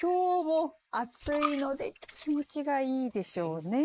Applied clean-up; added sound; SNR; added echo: neural mask model Resemble Enhance denoiser.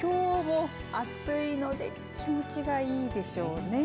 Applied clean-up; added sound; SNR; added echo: none; none; none; none.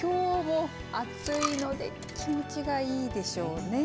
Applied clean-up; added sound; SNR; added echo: none; Coin (dropping); 12 dB; none.